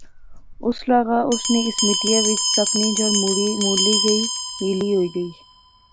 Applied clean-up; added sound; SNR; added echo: none; Bell; 2 dB; none.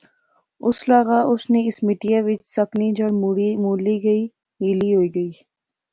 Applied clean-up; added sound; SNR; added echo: none; none; none; none.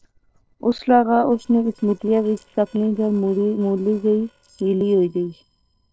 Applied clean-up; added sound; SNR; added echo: neural separator model SepFormer DNS4.